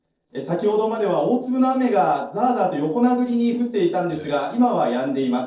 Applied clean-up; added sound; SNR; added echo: neural separator model SepFormer DNS4.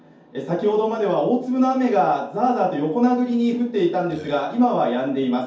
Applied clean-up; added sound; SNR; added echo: none; Burping, eructation; 19 dB; reverberation time 0.6 s.